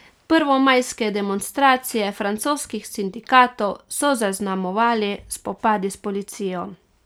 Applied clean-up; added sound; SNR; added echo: none; none; none; none.